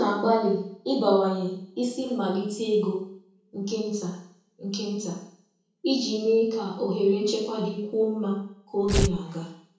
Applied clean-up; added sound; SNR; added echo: none; Tearing; -2 dB; reverberation time 0.6 s.